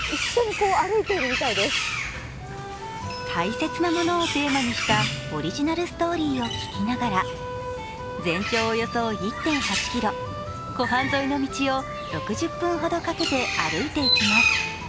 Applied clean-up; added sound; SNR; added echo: none; Bird; 3 dB; none.